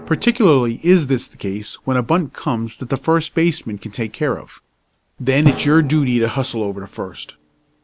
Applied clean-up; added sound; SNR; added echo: none; Drum; 13 dB; none.